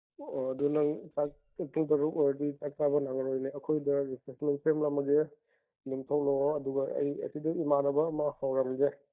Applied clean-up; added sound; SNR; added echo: neural mask model DeepFilterNet 3.